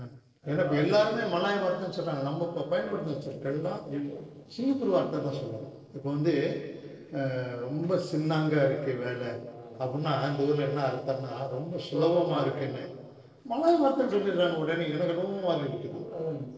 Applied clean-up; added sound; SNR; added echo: neural separator model SepFormer DNS4.